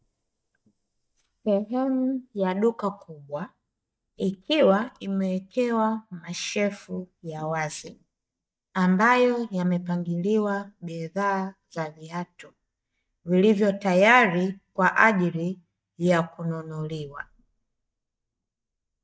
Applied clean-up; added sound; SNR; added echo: neural mask model DeepFilterNet 3.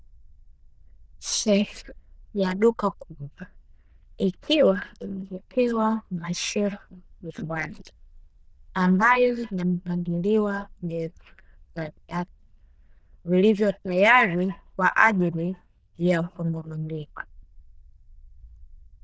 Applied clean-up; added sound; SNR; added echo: neural diffusion model UNIVERSE++.